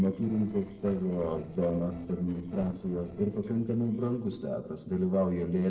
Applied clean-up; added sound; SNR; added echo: neural separator model SepFormer DNS4.